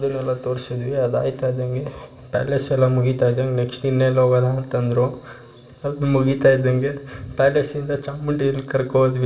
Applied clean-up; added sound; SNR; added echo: none; none; none; reverberation time 2.6 s.